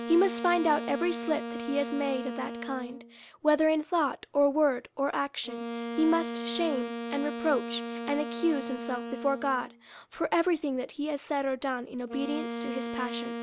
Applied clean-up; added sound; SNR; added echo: none; Wind instrument, woodwind instrument; 8 dB; none.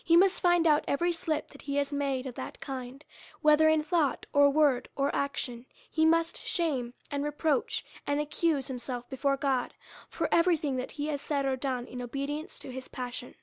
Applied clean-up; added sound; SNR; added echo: none; none; none; none.